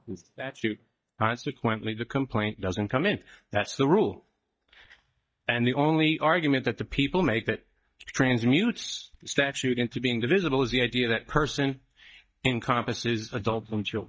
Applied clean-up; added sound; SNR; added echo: neural mask model DeepFilterNet 3.